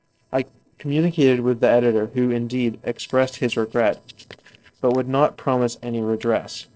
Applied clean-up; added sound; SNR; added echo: neural separator model SepFormer DNS4.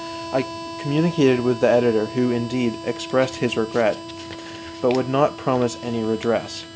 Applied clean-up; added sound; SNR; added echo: none; Harmonica; 13 dB; none.